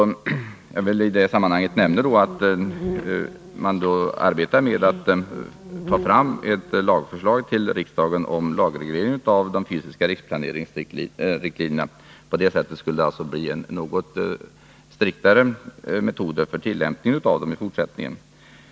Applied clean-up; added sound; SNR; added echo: none; Insect; 12 dB; none.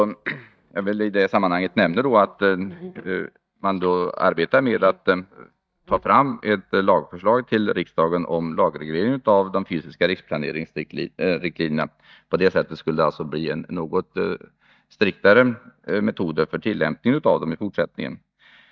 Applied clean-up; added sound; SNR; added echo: neural mask model DeepFilterNet 3.